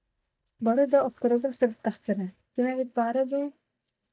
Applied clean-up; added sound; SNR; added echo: neural mask model DeepFilterNet 3.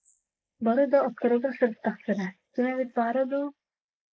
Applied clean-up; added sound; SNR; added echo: neural mask model Resemble Enhance denoiser.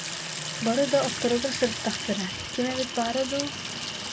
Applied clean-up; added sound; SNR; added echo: none; Sink (filling or washing) / Water tap, faucet; 4 dB; none.